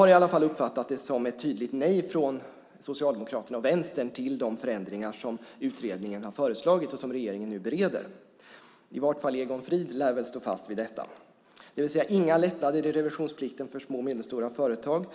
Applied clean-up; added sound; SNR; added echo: none; none; none; none.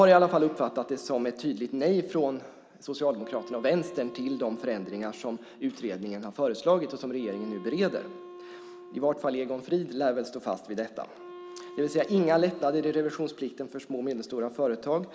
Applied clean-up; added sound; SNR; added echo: none; Wind instrument, woodwind instrument; 19 dB; none.